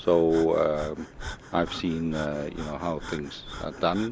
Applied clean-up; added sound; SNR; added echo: none; Breathing; 14 dB; none.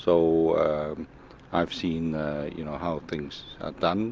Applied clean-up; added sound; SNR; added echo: none; none; none; none.